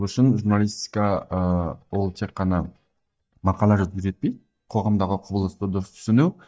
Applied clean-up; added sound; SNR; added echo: neural mask model DeepFilterNet 3.